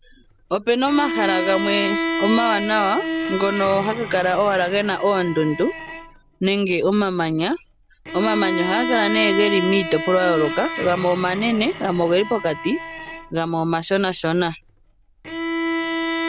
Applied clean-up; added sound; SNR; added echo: none; Bowed string instrument; 6 dB; none.